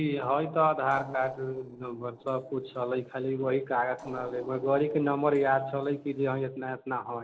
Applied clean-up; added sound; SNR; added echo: neural separator model SepFormer DNS4.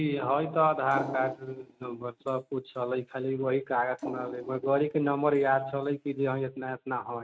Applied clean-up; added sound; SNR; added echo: neural mask model RNNoise.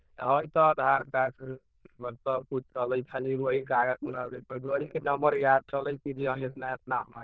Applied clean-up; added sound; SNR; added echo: neural diffusion model UNIVERSE++.